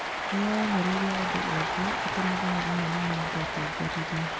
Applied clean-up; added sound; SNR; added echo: none; Cheering; -1 dB; none.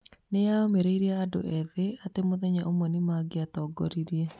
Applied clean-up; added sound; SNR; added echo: none; none; none; none.